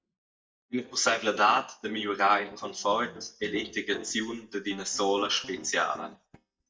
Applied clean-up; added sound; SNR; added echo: neural mask model DeepFilterNet 3.